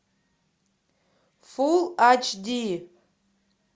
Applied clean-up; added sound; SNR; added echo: none; none; none; none.